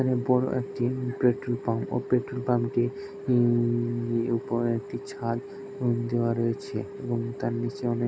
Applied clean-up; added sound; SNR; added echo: none; none; none; none.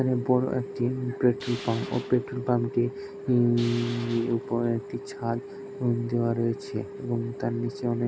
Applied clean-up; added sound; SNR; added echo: none; Tools; 17 dB; none.